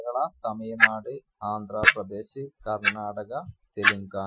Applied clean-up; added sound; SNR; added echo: classical method Wiener filter.